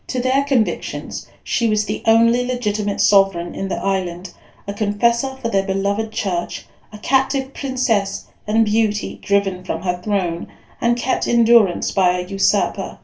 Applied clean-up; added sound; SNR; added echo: none; none; none; reverberation time 0.2 s.